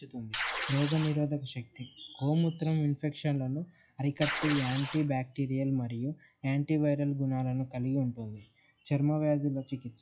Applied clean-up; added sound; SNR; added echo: classical method log-MMSE.